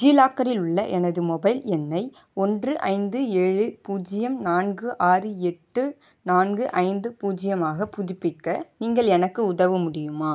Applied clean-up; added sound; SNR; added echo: none; none; none; none.